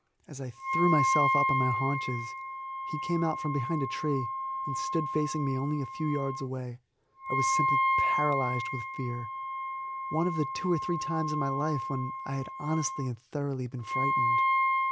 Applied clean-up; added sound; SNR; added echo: none; Wind instrument, woodwind instrument; -1 dB; none.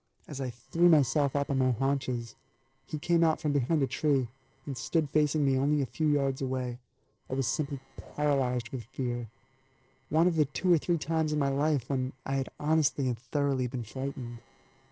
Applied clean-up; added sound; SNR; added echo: neural separator model SepFormer DNS4.